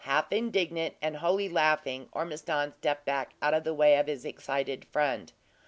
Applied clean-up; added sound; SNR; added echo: none; none; none; none.